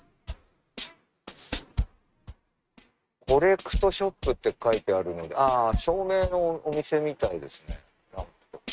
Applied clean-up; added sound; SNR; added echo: neural mask model RNNoise.